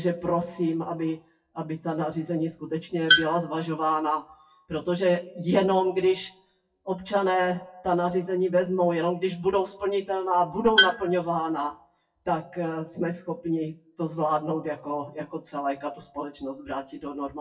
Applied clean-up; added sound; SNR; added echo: classical method WPE with log-MMSE.